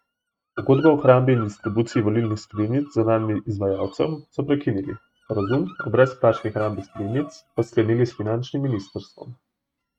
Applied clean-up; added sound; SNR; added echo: neural mask model RNNoise.